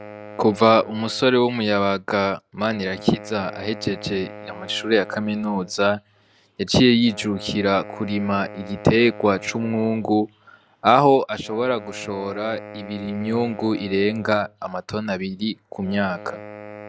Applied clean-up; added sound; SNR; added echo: none; Wind instrument, woodwind instrument; 18 dB; none.